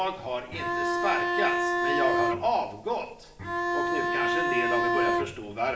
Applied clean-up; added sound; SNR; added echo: none; Bowed string instrument; -3 dB; reverberation time 0.6 s.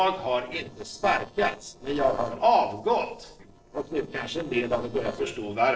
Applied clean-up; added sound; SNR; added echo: neural separator model SepFormer DNS4.